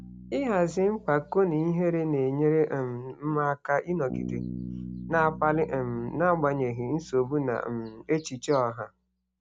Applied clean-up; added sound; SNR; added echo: none; Bass guitar; 15 dB; none.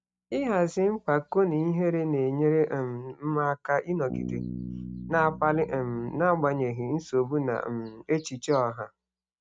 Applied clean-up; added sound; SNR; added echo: neural mask model RNNoise.